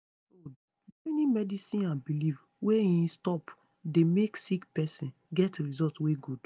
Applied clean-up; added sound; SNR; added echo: none; none; none; none.